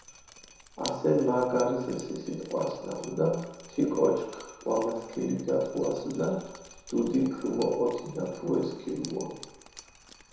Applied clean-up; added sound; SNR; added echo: none; Drip; 19 dB; reverberation time 1.0 s.